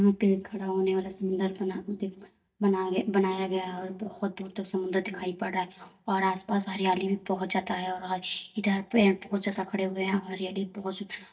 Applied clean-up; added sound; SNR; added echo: neural mask model DeepFilterNet 3.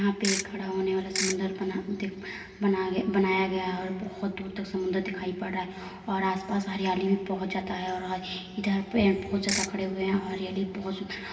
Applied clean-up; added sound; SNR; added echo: none; Ratchet, pawl / Percussion; 2 dB; reverberation time 2.3 s.